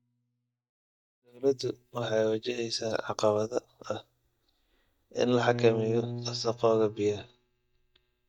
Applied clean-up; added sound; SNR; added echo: neural mask model DeepFilterNet 3.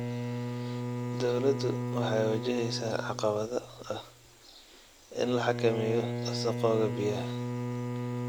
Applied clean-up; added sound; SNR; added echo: none; Bowed string instrument; 3 dB; none.